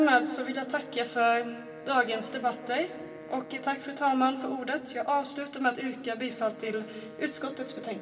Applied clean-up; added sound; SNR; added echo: none; Wind instrument, woodwind instrument; 18 dB; reverberation time 2.9 s.